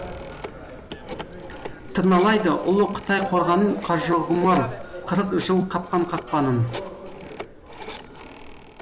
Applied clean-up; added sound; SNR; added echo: none; Telephone; 12 dB; none.